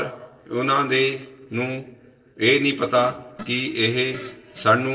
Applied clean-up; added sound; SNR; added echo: neural separator model SepFormer DNS4.